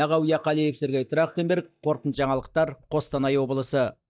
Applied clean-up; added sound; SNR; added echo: neural mask model DeepFilterNet 3.